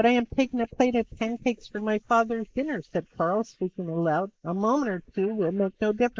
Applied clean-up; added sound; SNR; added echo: neural mask model Resemble Enhance denoiser.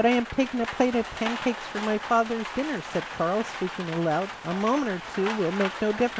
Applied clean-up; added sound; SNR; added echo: none; Rain; 9 dB; none.